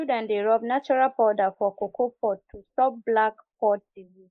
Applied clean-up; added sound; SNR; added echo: neural mask model Resemble Enhance denoiser.